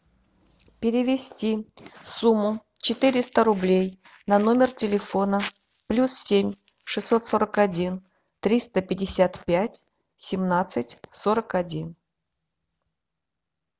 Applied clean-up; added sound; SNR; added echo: none; none; none; none.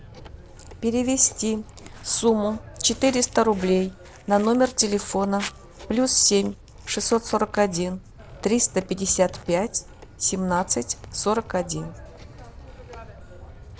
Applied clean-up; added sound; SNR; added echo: none; Wind + Telephone; 18 dB; none.